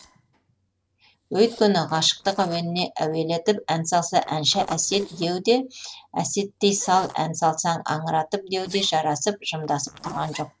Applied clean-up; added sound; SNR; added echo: neural separator model SepFormer DNS4.